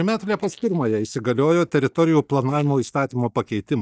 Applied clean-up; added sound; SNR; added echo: neural mask model DeepFilterNet 3.